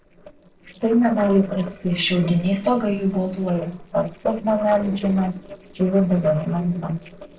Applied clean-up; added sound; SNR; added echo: neural separator model SepFormer DNS4.